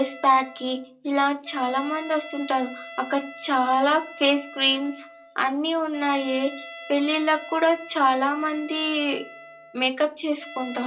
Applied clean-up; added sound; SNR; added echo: none; Wind instrument, woodwind instrument; 17 dB; reverberation time 0.2 s.